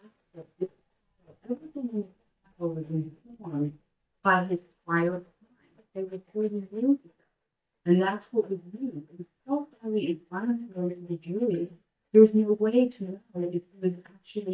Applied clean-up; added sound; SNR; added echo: neural mask model DeepFilterNet 3.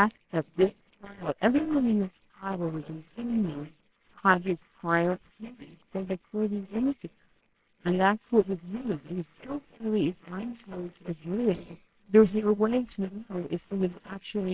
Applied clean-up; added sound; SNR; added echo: neural separator model SepFormer WHAMR!.